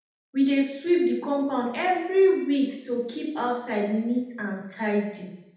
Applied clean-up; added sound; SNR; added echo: none; none; none; reverberation time 0.8 s.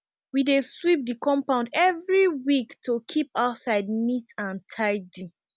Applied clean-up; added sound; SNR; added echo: none; none; none; none.